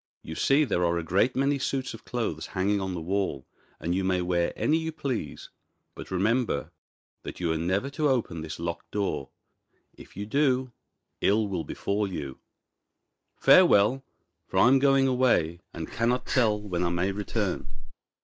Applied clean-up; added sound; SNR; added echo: neural mask model Resemble Enhance denoiser.